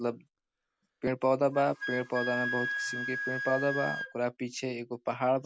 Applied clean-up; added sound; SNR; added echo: none; Wind instrument, woodwind instrument; 6 dB; none.